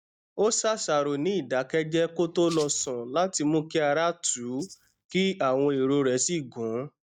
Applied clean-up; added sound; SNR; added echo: neural mask model DeepFilterNet 3.